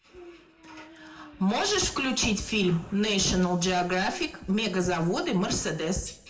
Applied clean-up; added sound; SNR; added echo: none; none; none; reverberation time 0.9 s.